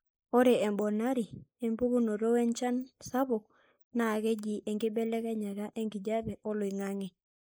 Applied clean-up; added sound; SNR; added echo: neural mask model Resemble Enhance denoiser.